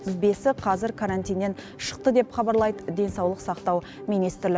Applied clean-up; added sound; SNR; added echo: none; none; none; none.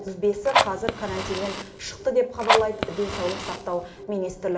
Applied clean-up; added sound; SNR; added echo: none; Fire; 0 dB; reverberation time 0.6 s.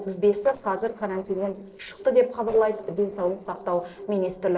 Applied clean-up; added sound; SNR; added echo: neural separator model SepFormer DNS4.